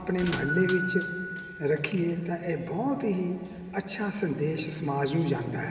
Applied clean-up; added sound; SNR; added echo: none; Doorbell; -3 dB; reverberation time 2.9 s.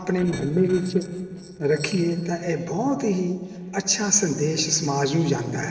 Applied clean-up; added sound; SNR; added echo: neural separator model SepFormer DNS4.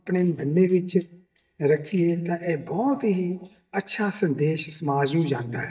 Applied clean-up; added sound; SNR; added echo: neural mask model DeepFilterNet 3.